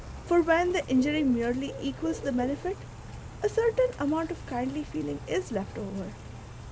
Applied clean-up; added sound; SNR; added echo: none; Bird / Rain; 12 dB; none.